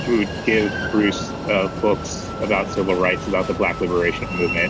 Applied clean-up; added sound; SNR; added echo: none; Train; 6 dB; none.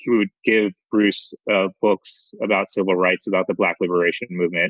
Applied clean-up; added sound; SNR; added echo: none; none; none; none.